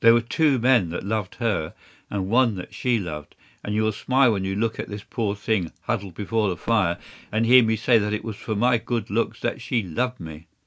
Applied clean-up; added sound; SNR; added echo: none; Fireworks; 19 dB; none.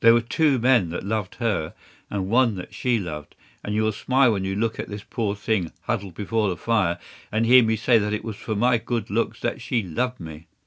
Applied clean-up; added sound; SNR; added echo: none; none; none; none.